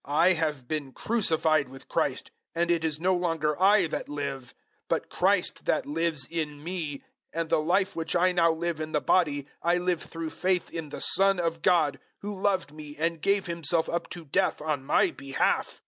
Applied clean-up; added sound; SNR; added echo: none; none; none; none.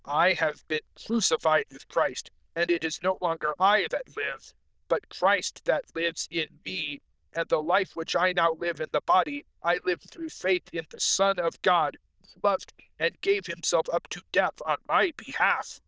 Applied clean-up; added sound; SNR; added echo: neural diffusion model UNIVERSE++.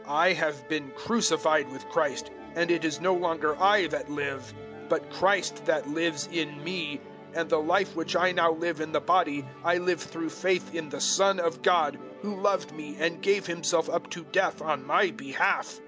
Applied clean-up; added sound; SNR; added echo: none; Musical instrument; 16 dB; none.